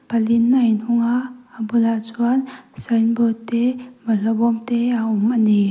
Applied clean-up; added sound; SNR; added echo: none; none; none; none.